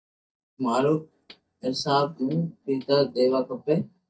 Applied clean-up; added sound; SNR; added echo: neural mask model DeepFilterNet 3.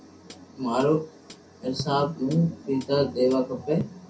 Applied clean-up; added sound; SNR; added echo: none; Hi-hat; 18 dB; reverberation time 0.3 s.